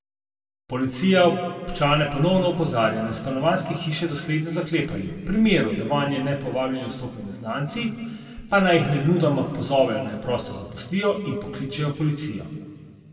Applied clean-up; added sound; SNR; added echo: none; none; none; reverberation time 1.8 s.